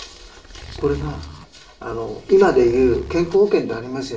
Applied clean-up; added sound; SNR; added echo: none; Zipper (clothing); 16 dB; reverberation time 0.6 s.